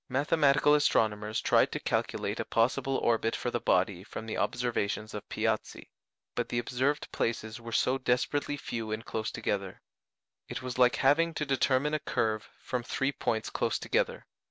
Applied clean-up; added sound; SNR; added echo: none; none; none; none.